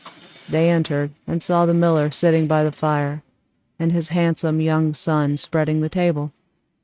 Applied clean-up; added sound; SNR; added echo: neural mask model RNNoise.